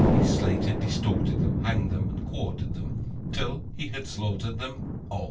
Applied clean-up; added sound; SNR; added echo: none; Thunder; -4 dB; reverberation time 0.2 s.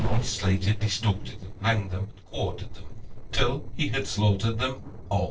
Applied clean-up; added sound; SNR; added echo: neural separator model SepFormer DNS4.